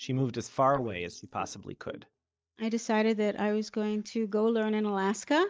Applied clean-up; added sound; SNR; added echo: neural mask model DeepFilterNet 3.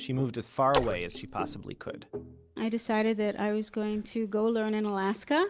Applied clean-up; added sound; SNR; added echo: none; Splash, splatter; 4 dB; none.